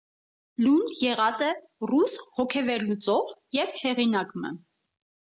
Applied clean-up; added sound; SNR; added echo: none; none; none; none.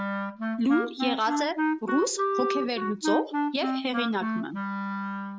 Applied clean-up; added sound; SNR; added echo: neural mask model RNNoise.